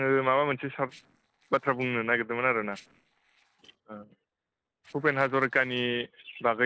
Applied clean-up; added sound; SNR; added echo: neural separator model SepFormer DNS4.